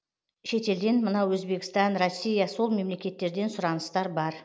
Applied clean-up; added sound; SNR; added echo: none; none; none; none.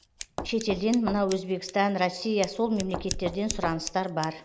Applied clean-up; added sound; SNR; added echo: none; Scissors + Knock; 10 dB; none.